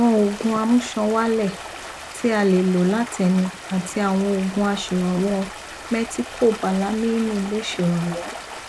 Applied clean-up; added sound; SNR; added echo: none; Stream; 13 dB; none.